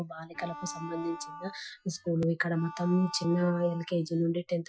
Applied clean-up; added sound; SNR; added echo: classical method Wiener filter.